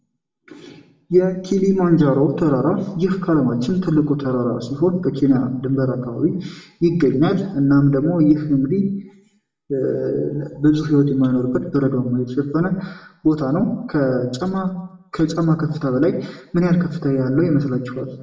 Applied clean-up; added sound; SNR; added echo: none; none; none; reverberation time 0.6 s.